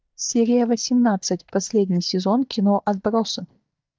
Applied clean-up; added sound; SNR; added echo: neural mask model DeepFilterNet 3.